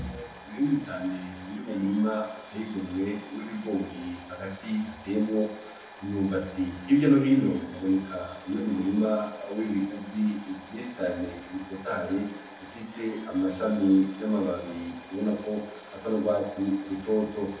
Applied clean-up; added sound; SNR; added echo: none; Domestic sounds, home sounds; 18 dB; reverberation time 0.9 s.